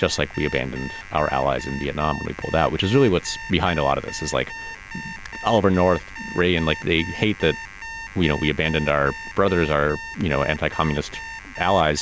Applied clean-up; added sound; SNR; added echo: none; Alarm; 13 dB; none.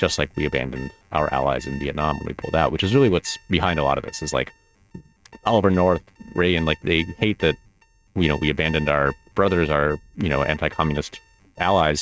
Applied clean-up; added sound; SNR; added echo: neural mask model RNNoise.